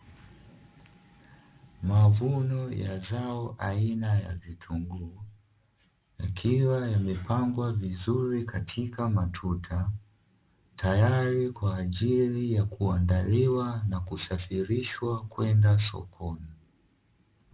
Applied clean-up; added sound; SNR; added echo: none; none; none; none.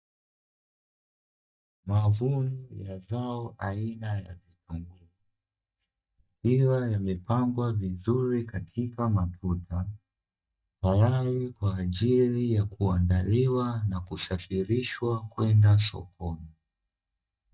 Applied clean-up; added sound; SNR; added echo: neural mask model DeepFilterNet 3.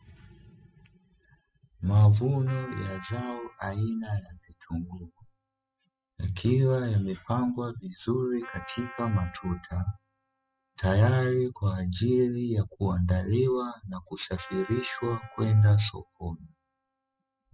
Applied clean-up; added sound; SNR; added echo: classical method spectral subtraction.